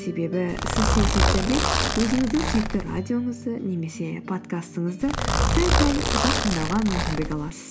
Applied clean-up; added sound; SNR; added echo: none; Zipper (clothing); -3 dB; none.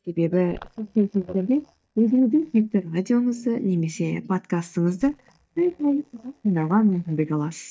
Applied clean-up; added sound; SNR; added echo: neural mask model DeepFilterNet 3.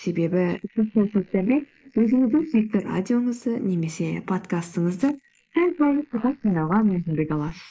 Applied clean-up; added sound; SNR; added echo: neural mask model Resemble Enhance denoiser.